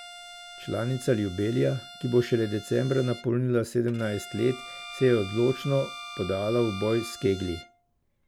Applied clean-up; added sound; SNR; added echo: none; Bowed string instrument + Bowed string instrument; 15 dB; none.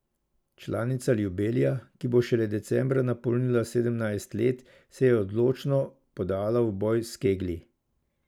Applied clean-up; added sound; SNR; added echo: none; none; none; none.